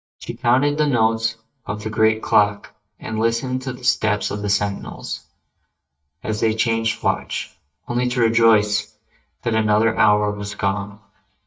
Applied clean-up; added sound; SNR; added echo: neural mask model DeepFilterNet 3.